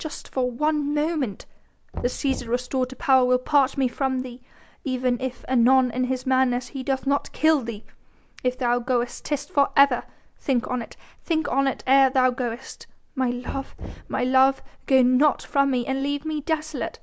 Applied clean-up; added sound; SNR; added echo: none; Knock; 16 dB; none.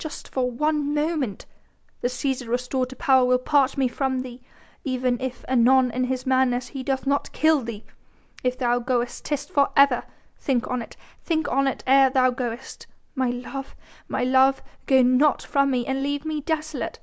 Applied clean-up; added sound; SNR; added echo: none; none; none; none.